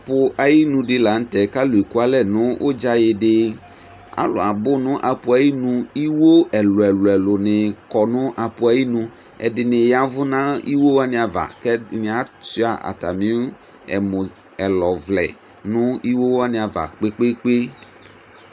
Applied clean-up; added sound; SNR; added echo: none; none; none; none.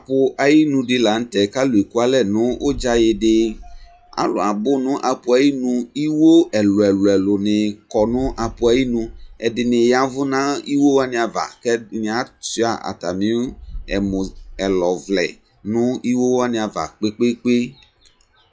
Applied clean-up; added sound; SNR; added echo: classical method log-MMSE.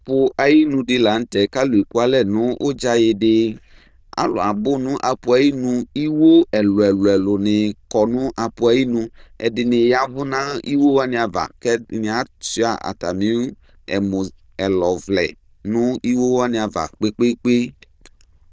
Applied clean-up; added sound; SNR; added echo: neural diffusion model UNIVERSE++.